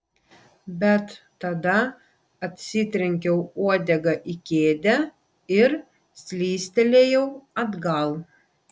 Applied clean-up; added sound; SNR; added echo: none; none; none; none.